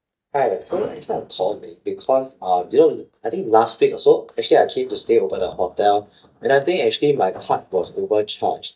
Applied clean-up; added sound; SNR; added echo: neural mask model DeepFilterNet 3.